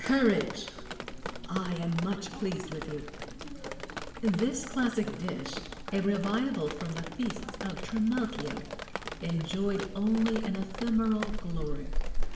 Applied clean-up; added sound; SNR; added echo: none; Drip; 4 dB; reverberation time 0.8 s.